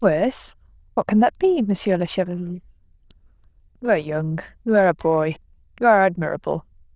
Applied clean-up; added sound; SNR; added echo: neural diffusion model UNIVERSE++.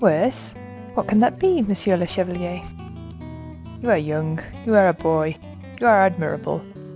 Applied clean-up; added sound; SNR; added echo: none; Guitar; 15 dB; none.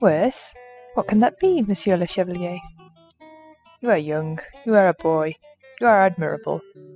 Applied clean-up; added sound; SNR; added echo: classical method spectral subtraction.